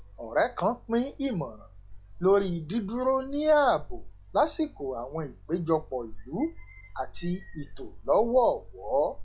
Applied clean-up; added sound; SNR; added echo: classical method log-MMSE.